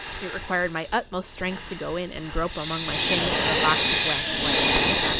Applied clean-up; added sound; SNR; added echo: none; Hiss; -4 dB; none.